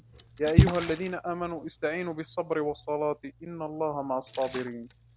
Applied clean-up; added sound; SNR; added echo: none; Splash, splatter; 0 dB; none.